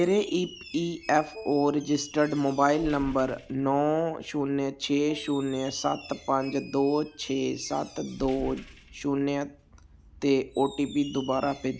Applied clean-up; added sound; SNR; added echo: none; Squeak + Wind instrument, woodwind instrument; 18 dB; none.